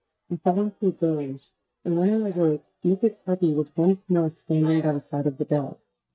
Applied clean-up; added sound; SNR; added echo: neural mask model DeepFilterNet 3.